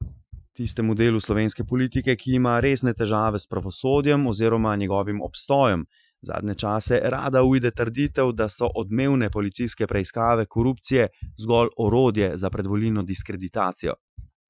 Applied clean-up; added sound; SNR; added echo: classical method Wiener filter.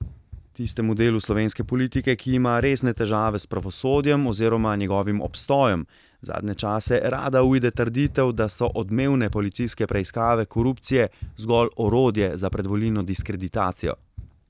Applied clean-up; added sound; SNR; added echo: none; Run; 15 dB; none.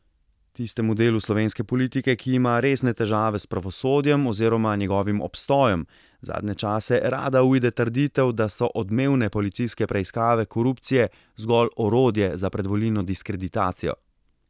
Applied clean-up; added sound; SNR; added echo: none; none; none; none.